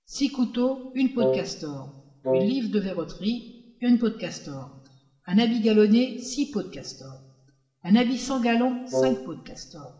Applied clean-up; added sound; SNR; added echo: none; Wind instrument, woodwind instrument; 1 dB; reverberation time 1.0 s.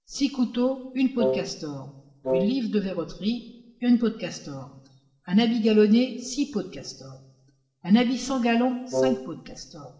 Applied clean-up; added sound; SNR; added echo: neural separator model SepFormer DNS4.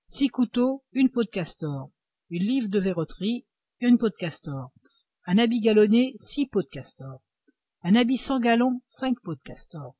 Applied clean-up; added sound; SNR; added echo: none; none; none; none.